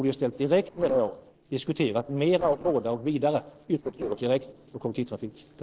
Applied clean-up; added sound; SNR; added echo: neural separator model SepFormer DNS4.